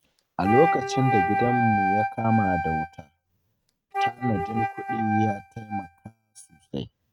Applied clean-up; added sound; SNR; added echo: neural mask model RNNoise.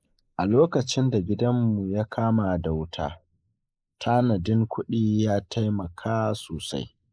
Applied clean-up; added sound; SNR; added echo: neural mask model Resemble Enhance denoiser.